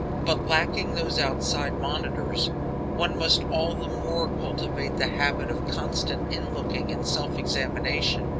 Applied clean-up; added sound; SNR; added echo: none; Engine / Boat, Water vehicle; -2 dB; none.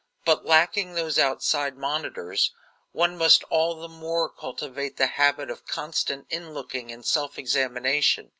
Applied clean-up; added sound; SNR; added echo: none; none; none; none.